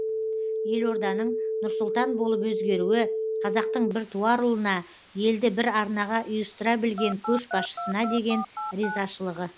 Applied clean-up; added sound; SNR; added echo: none; Telephone; 4 dB; none.